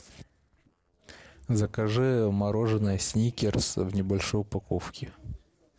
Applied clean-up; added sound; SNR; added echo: neural separator model SepFormer DNS4.